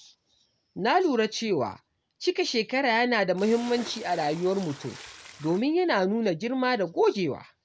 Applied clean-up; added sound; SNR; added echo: none; Splash, splatter; 17 dB; none.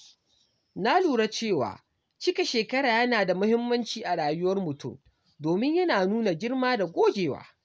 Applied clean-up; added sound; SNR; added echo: none; none; none; none.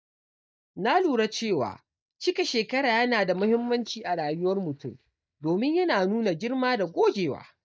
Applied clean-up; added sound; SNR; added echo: neural mask model DeepFilterNet 3.